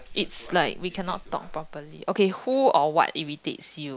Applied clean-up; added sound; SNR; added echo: none; none; none; none.